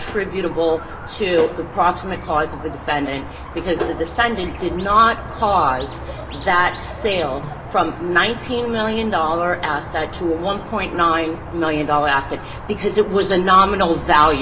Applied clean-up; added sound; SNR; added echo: none; Squeak; 12 dB; reverberation time 0.2 s.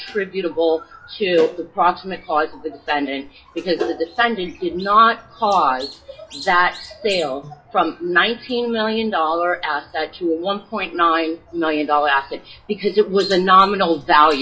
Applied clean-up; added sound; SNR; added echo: classical method WPE with log-MMSE.